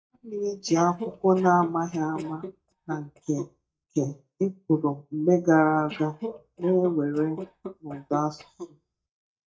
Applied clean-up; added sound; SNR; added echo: neural mask model DeepFilterNet 3.